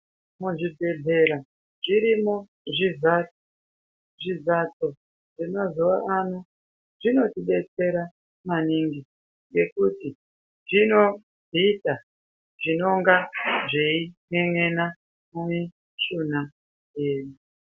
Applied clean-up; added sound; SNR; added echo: none; none; none; none.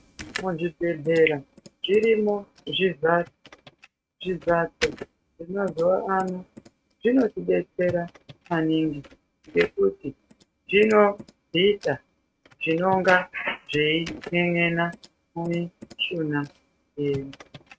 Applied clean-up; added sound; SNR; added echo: neural mask model RNNoise.